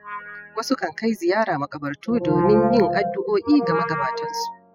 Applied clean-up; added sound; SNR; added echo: classical method spectral subtraction.